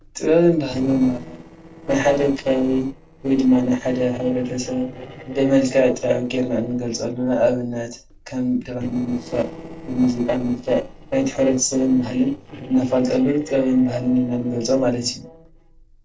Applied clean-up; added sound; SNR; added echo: neural separator model SepFormer DNS4.